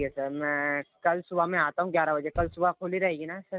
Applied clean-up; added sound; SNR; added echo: neural mask model RNNoise.